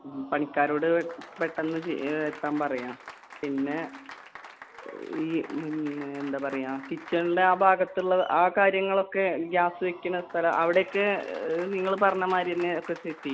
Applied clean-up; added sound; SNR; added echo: none; Applause; 19 dB; none.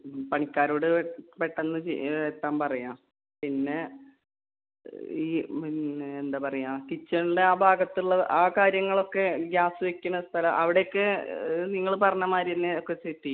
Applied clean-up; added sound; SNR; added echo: none; none; none; none.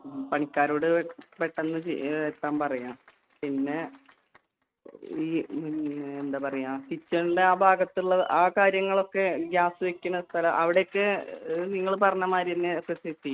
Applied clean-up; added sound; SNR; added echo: neural mask model RNNoise.